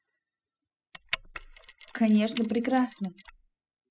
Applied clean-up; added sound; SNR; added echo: classical method spectral subtraction.